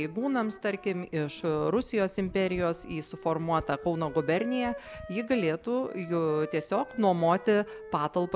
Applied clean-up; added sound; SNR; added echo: none; Wind instrument, woodwind instrument; 17 dB; none.